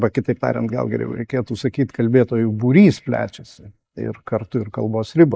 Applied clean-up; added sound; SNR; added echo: neural mask model Resemble Enhance denoiser.